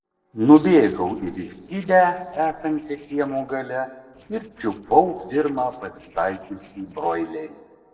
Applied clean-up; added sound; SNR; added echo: neural separator model SepFormer DNS4.